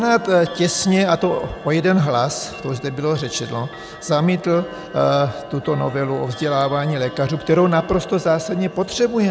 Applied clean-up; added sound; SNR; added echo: none; Clock; 18 dB; none.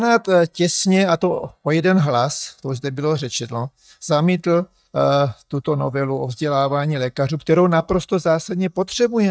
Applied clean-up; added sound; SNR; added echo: neural mask model DeepFilterNet 3.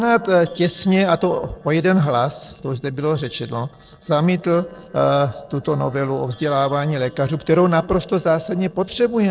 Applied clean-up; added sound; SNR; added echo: neural separator model SepFormer DNS4.